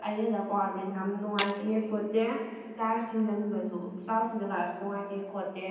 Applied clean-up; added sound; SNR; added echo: none; Tools; 4 dB; reverberation time 0.9 s.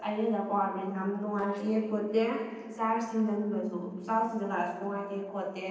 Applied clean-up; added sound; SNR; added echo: neural separator model SepFormer DNS4.